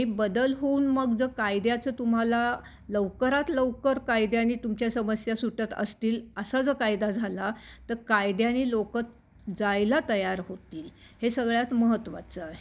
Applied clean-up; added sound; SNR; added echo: none; none; none; none.